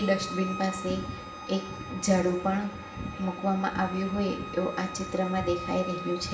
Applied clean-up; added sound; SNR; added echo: none; Bowed string instrument; 11 dB; reverberation time 0.8 s.